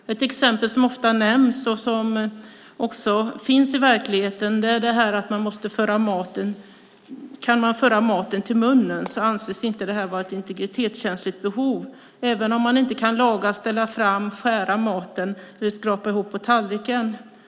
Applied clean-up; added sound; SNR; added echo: none; none; none; none.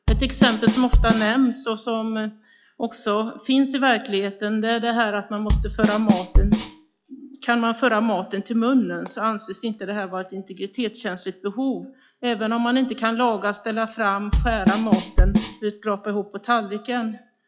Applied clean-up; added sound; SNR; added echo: classical method log-MMSE.